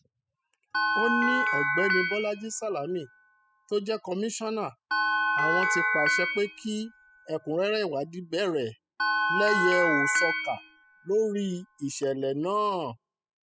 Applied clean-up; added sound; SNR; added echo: classical method spectral subtraction.